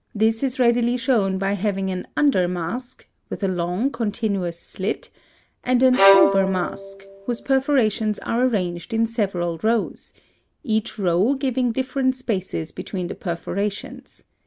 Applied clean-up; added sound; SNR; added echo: none; Bowed string instrument; 0 dB; none.